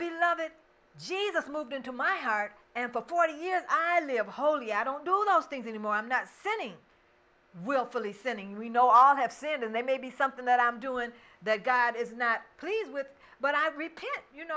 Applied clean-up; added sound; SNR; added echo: none; none; none; none.